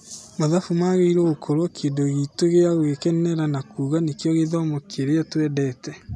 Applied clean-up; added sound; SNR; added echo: none; none; none; none.